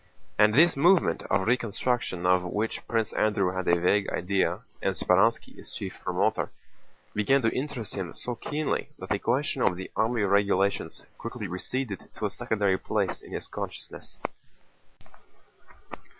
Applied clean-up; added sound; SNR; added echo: none; none; none; none.